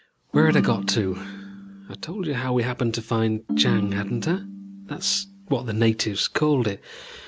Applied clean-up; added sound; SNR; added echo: none; Ringtone; 6 dB; none.